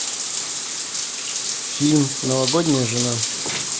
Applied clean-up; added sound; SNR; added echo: none; Bathtub (filling or washing); 1 dB; none.